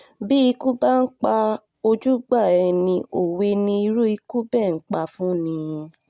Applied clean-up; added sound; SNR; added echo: none; none; none; none.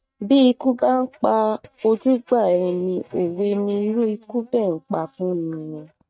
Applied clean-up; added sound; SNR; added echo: neural mask model DeepFilterNet 3.